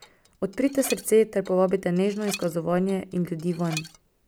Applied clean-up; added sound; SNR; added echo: none; Dishes, pots, and pans; 17 dB; none.